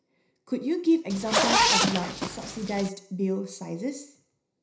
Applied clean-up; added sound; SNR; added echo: none; Zipper (clothing); -5 dB; reverberation time 0.5 s.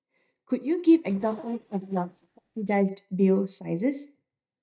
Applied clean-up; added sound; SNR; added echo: neural mask model DeepFilterNet 3.